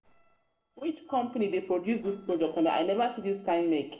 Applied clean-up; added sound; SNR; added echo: neural separator model SepFormer DNS4.